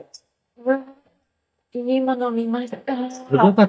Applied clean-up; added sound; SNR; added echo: neural mask model DeepFilterNet 3.